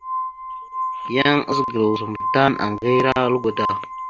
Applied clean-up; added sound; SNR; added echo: none; Glass; 6 dB; none.